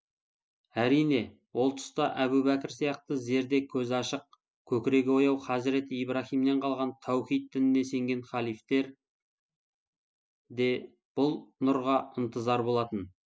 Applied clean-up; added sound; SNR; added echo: none; none; none; none.